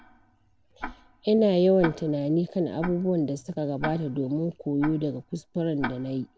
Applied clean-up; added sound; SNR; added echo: none; Tick-tock; 14 dB; none.